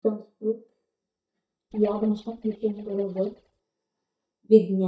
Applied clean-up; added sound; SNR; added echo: neural mask model DeepFilterNet 3.